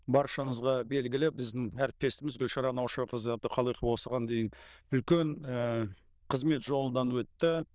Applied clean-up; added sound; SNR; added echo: neural diffusion model UNIVERSE++.